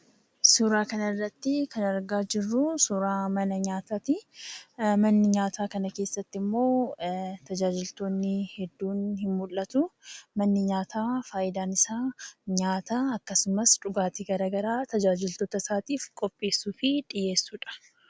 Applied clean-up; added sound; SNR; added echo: none; none; none; none.